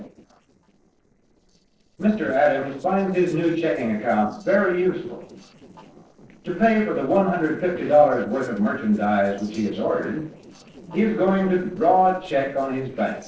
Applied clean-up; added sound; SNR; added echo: neural separator model SepFormer DNS4.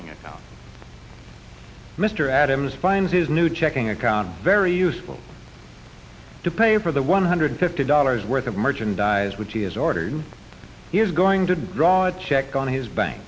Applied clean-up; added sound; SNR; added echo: none; none; none; none.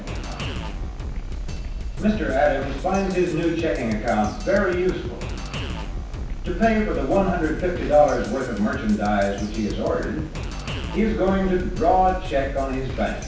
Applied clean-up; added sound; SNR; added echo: none; Drum kit; 7 dB; reverberation time 0.7 s.